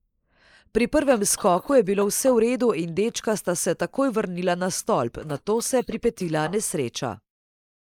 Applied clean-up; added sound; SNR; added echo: neural mask model Resemble Enhance denoiser.